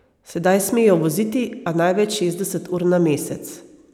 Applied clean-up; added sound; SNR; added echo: none; none; none; none.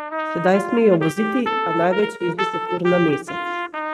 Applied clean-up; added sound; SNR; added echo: neural mask model RNNoise.